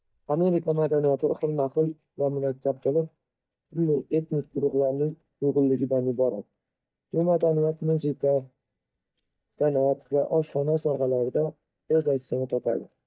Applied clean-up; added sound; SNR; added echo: neural mask model DeepFilterNet 3.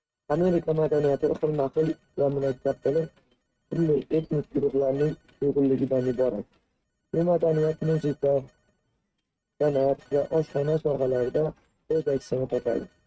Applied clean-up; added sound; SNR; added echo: neural mask model RNNoise.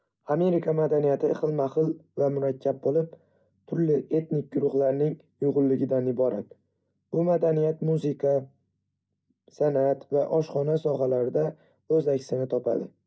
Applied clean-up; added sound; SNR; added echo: none; none; none; none.